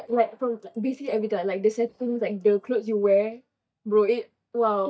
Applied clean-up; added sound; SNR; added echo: neural mask model DeepFilterNet 3.